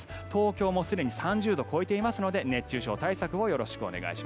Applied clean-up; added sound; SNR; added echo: none; none; none; none.